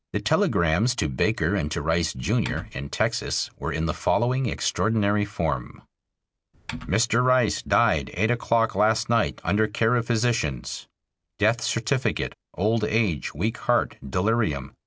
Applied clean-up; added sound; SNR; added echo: none; Typing; 12 dB; none.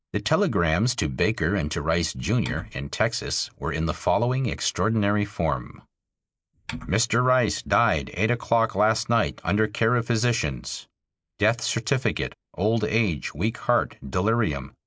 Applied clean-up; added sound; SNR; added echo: neural mask model Resemble Enhance denoiser.